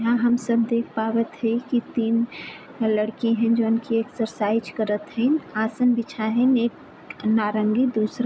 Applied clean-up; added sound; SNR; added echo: none; none; none; none.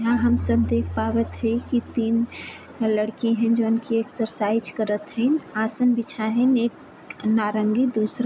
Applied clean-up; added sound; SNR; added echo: none; Marimba, xylophone; 11 dB; none.